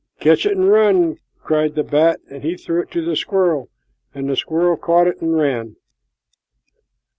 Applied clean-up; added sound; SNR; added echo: none; none; none; none.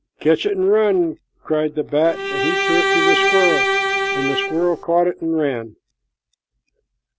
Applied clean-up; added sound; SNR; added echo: none; Bowed string instrument; -2 dB; none.